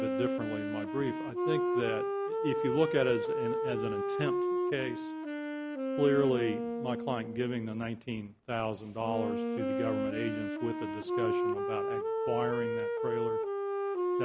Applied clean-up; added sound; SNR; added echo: none; Wind instrument, woodwind instrument; -2 dB; none.